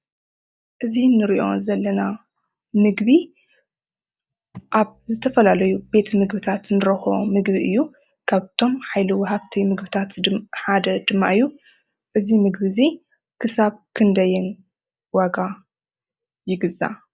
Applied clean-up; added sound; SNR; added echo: neural mask model DeepFilterNet 3.